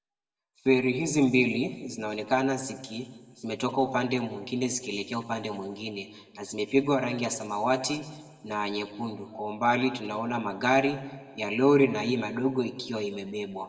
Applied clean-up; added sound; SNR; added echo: none; none; none; reverberation time 1.1 s.